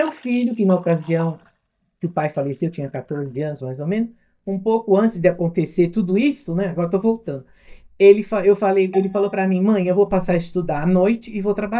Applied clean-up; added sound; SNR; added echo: neural mask model DeepFilterNet 3.